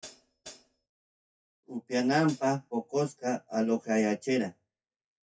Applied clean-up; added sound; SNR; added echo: classical method WPE with log-MMSE.